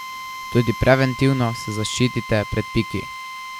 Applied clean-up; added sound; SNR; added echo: none; Drill; 11 dB; none.